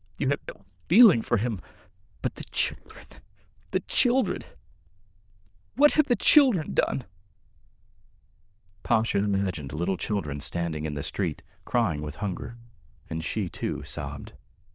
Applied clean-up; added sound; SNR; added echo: neural diffusion model UNIVERSE++.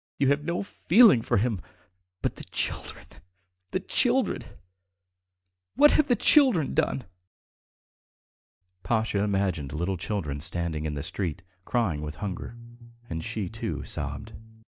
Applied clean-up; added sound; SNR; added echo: neural mask model DeepFilterNet 3.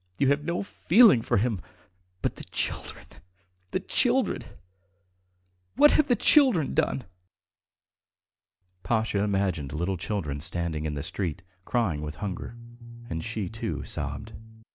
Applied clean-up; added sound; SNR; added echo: none; Bass guitar; 12 dB; none.